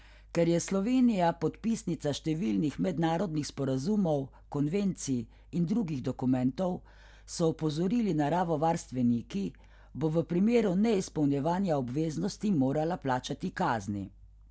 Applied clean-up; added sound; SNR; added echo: none; none; none; none.